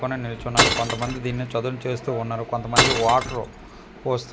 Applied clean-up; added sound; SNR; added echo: none; Glass; -2 dB; none.